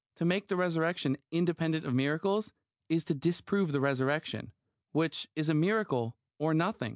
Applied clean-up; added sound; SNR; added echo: none; none; none; none.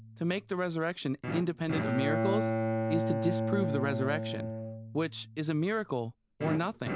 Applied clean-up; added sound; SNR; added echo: none; Bowed string instrument; 1 dB; none.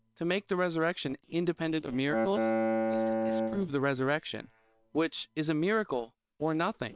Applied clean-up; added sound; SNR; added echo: neural separator model SepFormer WHAM!.